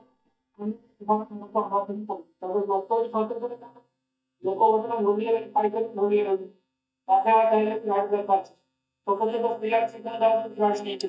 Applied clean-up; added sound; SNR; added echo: neural mask model DeepFilterNet 3.